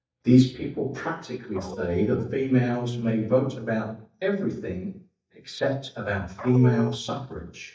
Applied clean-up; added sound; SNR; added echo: neural mask model DeepFilterNet 3.